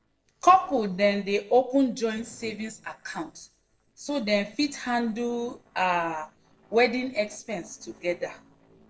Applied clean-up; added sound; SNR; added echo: neural separator model SepFormer DNS4.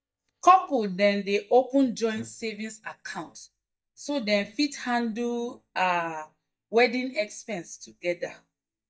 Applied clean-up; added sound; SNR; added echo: neural mask model DeepFilterNet 3.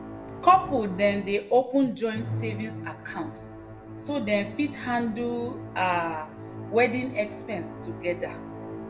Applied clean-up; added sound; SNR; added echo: none; Musical instrument; 11 dB; reverberation time 0.6 s.